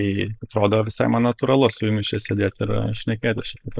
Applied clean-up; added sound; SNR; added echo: neural mask model Resemble Enhance denoiser.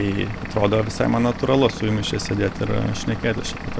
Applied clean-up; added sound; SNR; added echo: none; Engine / Vehicle; 10 dB; none.